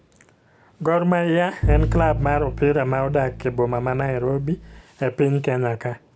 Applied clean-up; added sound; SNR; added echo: none; Bowed string instrument; 4 dB; none.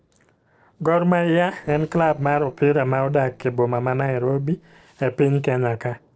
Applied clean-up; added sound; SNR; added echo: neural separator model SepFormer DNS4.